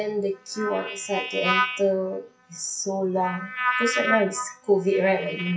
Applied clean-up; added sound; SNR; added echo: classical method WPE with log-MMSE.